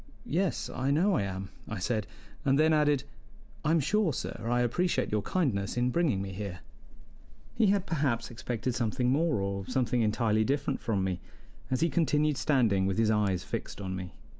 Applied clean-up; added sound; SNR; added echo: none; none; none; none.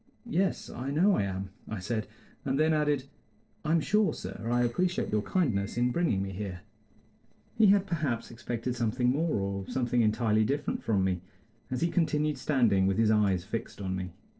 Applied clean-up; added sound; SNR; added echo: neural separator model SepFormer DNS4.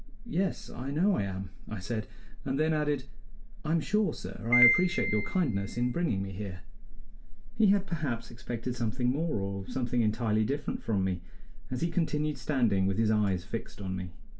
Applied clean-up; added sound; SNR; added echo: none; Piano; 2 dB; reverberation time 0.2 s.